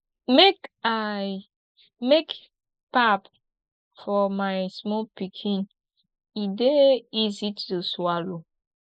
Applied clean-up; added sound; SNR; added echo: neural mask model Resemble Enhance denoiser.